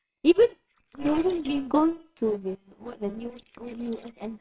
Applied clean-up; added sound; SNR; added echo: neural separator model SepFormer WHAMR!.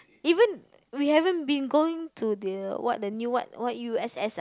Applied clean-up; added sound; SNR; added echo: none; none; none; none.